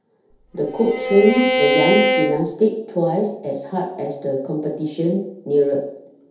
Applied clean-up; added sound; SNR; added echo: none; Bowed string instrument; 0 dB; reverberation time 0.8 s.